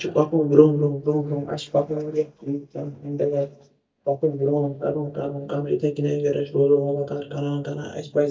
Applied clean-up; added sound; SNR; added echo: neural mask model DeepFilterNet 3.